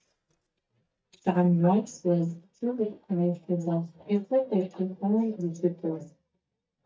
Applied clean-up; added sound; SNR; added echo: neural mask model DeepFilterNet 3.